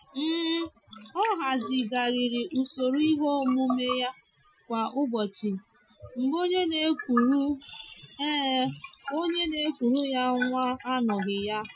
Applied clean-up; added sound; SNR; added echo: classical method Wiener filter.